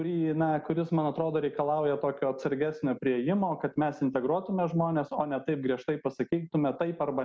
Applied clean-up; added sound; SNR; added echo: none; none; none; none.